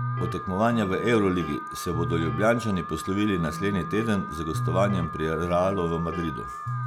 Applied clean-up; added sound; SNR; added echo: none; Alarm + Electric guitar; 6 dB; none.